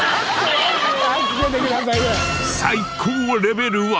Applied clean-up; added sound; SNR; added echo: none; Bass drum; 20 dB; none.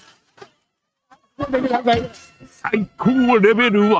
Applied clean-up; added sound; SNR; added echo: neural mask model RNNoise.